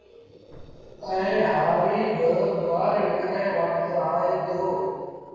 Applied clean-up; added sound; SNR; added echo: neural separator model SepFormer DNS4.